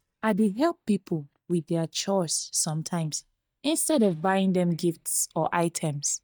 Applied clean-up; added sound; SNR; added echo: neural mask model DeepFilterNet 3.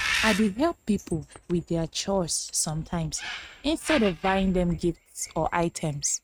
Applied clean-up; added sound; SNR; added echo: neural mask model RNNoise.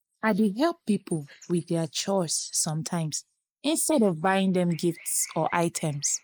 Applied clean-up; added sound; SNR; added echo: neural mask model Resemble Enhance denoiser.